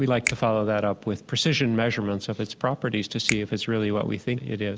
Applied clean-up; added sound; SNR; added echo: none; Finger snapping; 10 dB; none.